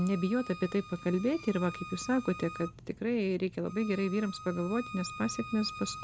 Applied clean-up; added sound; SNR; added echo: none; Bowed string instrument; 14 dB; none.